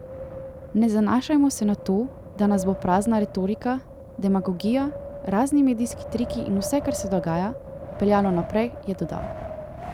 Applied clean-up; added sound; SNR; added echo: none; Wind; 11 dB; none.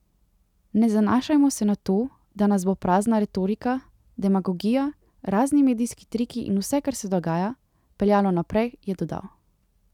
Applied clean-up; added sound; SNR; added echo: none; none; none; none.